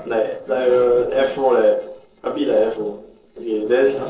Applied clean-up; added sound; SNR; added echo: neural separator model SepFormer DNS4.